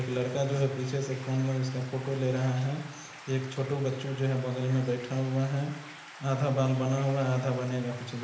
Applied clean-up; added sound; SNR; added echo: none; Stream; 17 dB; reverberation time 0.8 s.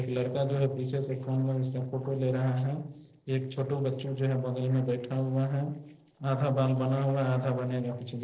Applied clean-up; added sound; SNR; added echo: neural separator model SepFormer DNS4.